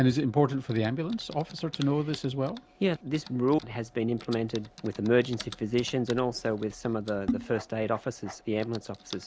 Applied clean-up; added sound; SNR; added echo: none; Typing; 14 dB; none.